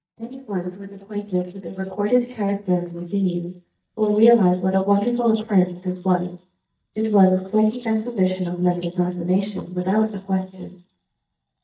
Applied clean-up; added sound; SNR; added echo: neural mask model DeepFilterNet 3.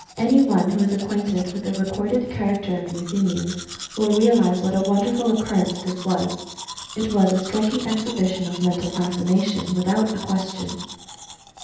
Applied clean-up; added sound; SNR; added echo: none; Domestic sounds, home sounds; 15 dB; reverberation time 0.9 s.